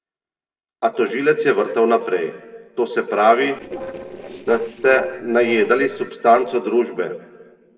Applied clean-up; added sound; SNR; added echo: neural separator model SepFormer DNS4.